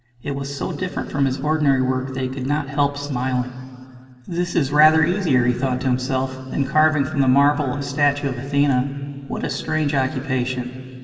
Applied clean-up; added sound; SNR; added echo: none; none; none; reverberation time 2.7 s.